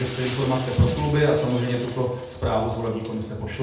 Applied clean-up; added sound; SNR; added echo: none; Shatter; 14 dB; reverberation time 0.8 s.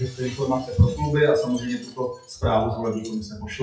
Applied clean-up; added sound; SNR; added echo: classical method WPE with log-MMSE.